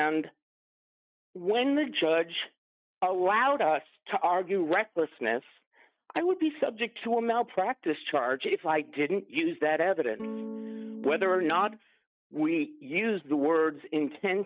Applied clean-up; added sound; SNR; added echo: neural mask model RNNoise.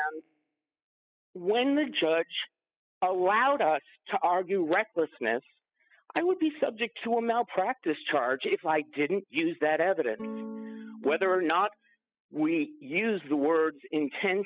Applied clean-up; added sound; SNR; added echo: classical method spectral subtraction.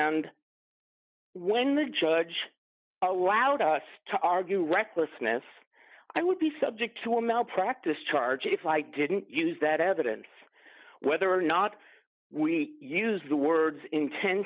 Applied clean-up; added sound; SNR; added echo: none; none; none; none.